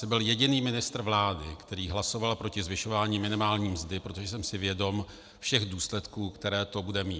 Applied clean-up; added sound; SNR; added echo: none; none; none; none.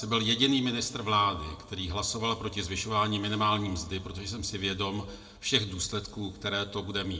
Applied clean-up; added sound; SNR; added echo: none; none; none; reverberation time 1.4 s.